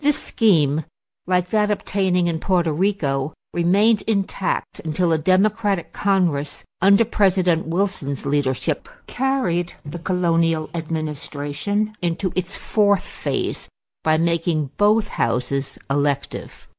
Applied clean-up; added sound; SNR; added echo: neural mask model Resemble Enhance denoiser.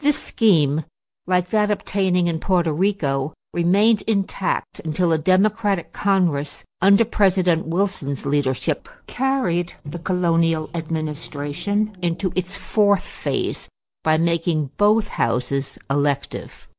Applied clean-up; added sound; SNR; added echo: neural separator model SepFormer DNS4.